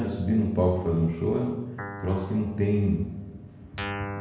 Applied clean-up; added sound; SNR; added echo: none; Guitar; 12 dB; reverberation time 1.1 s.